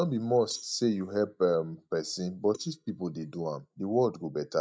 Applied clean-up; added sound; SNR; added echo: neural mask model DeepFilterNet 3.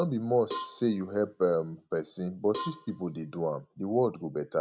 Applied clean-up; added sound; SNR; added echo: none; Cowbell; 14 dB; none.